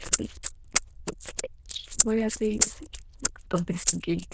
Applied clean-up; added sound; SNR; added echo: neural diffusion model UNIVERSE++.